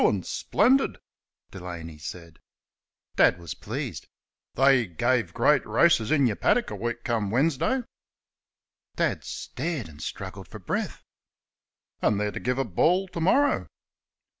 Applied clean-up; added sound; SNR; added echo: none; none; none; none.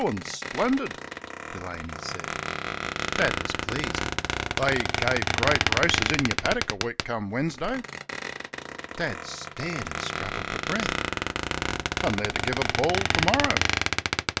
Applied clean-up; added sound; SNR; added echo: none; Squeak; -1 dB; none.